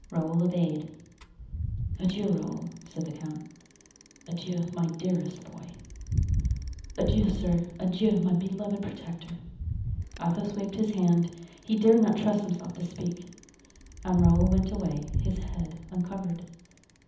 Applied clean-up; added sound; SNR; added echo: none; Bicycle; 6 dB; reverberation time 0.8 s.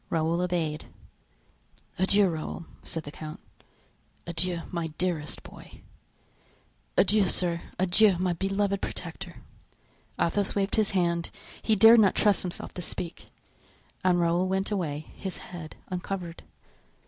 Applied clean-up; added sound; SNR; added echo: none; none; none; none.